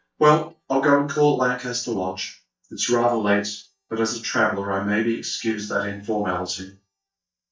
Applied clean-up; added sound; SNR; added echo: neural mask model DeepFilterNet 3.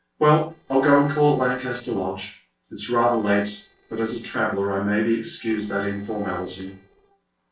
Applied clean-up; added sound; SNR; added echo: neural separator model SepFormer DNS4.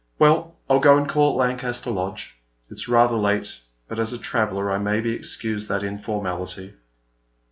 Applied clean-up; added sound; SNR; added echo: none; none; none; none.